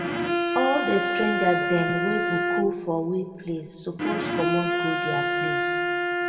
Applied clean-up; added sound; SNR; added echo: none; Bowed string instrument; -2 dB; reverberation time 2.0 s.